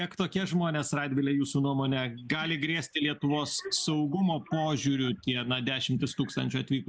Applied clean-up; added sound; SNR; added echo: none; none; none; none.